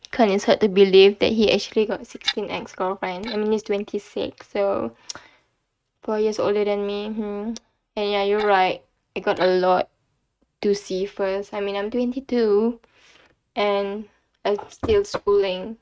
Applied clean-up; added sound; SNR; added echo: neural mask model RNNoise.